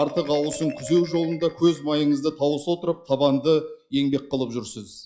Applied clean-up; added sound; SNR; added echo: classical method log-MMSE.